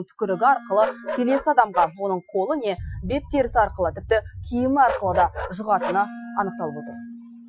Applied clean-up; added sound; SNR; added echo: classical method Wiener filter.